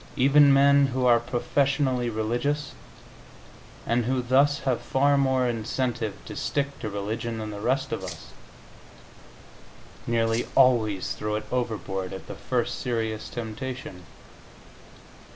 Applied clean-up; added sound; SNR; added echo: none; Rattle (instrument); 16 dB; none.